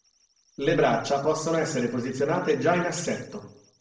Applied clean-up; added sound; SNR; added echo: neural separator model SepFormer DNS4.